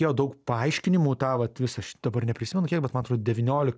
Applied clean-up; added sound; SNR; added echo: none; none; none; none.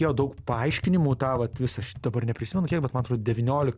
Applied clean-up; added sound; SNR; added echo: none; Tap; 12 dB; none.